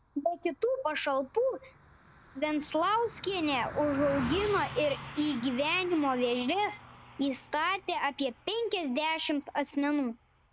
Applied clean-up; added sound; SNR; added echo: none; Car passing by; 15 dB; none.